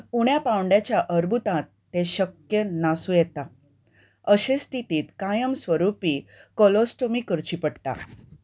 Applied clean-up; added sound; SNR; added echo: none; none; none; none.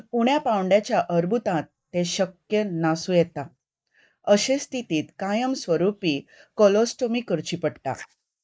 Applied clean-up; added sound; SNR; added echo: neural mask model Resemble Enhance denoiser.